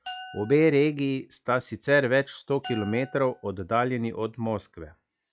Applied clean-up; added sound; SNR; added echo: classical method log-MMSE.